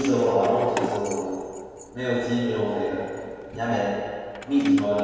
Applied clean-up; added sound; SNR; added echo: none; Keys jangling; 13 dB; reverberation time 1.9 s.